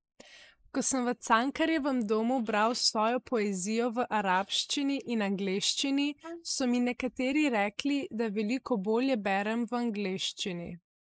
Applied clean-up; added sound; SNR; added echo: neural mask model Resemble Enhance denoiser.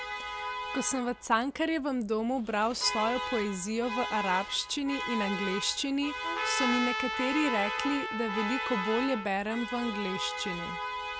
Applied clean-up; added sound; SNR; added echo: none; Alarm + Trumpet; 4 dB; none.